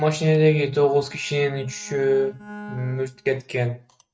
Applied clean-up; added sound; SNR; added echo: neural mask model RNNoise.